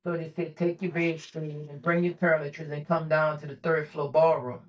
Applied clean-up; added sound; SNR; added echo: neural mask model DeepFilterNet 3.